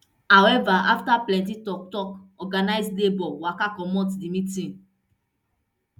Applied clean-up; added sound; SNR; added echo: none; none; none; none.